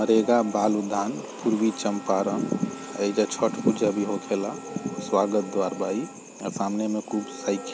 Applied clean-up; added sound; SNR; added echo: none; Wind instrument, woodwind instrument; 18 dB; none.